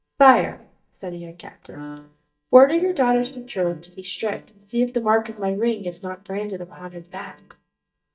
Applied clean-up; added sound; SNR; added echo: neural mask model DeepFilterNet 3.